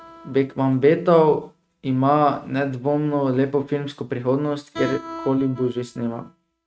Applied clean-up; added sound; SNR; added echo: neural mask model RNNoise.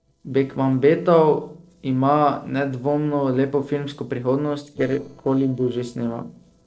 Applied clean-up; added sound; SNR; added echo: neural separator model SepFormer DNS4.